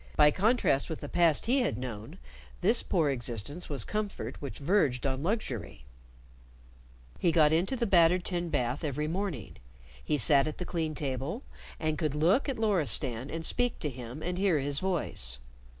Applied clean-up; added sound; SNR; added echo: none; none; none; none.